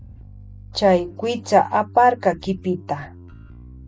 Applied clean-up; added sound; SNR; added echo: none; Bass guitar; 19 dB; none.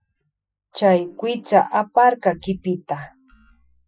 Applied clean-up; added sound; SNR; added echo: classical method Wiener filter.